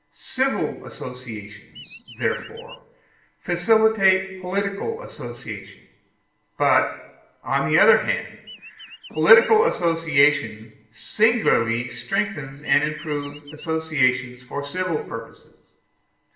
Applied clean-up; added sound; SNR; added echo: none; Chirp, tweet; 18 dB; reverberation time 0.8 s.